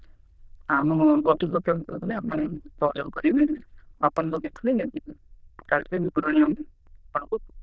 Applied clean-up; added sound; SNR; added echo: neural diffusion model UNIVERSE++.